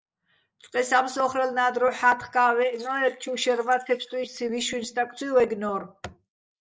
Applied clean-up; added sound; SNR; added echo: neural mask model Resemble Enhance denoiser.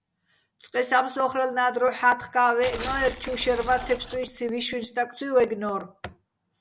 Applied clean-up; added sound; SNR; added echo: none; Tearing; 11 dB; none.